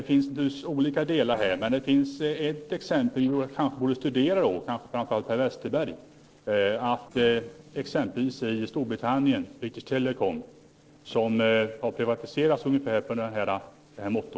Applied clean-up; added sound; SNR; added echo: neural separator model SepFormer DNS4.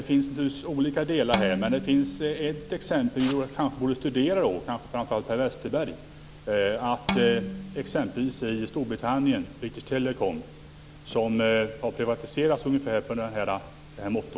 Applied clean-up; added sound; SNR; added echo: none; Bowed string instrument; 9 dB; none.